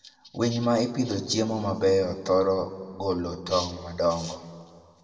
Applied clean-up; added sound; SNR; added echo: none; none; none; reverberation time 1.5 s.